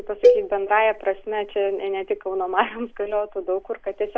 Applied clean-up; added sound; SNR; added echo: none; Cowbell; -1 dB; none.